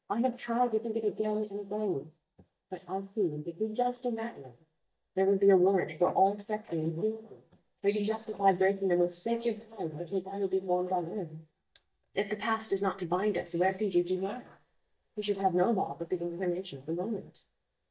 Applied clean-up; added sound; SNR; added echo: neural mask model DeepFilterNet 3.